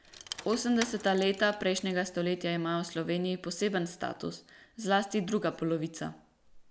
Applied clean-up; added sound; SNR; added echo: none; Rattle / Keys jangling; 14 dB; none.